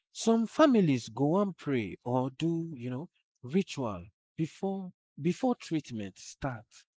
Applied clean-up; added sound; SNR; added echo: neural mask model Resemble Enhance denoiser.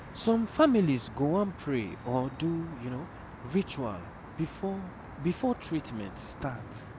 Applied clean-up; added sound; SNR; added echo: none; Traffic noise, roadway noise; 14 dB; none.